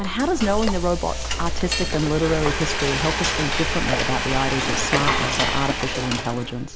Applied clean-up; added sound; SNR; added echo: none; Frying (food); -1 dB; none.